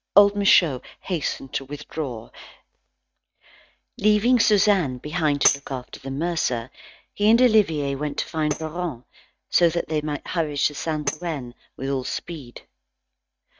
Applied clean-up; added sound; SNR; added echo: neural mask model RNNoise.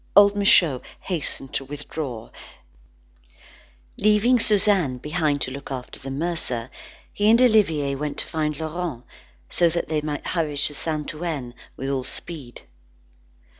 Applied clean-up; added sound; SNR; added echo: none; none; none; none.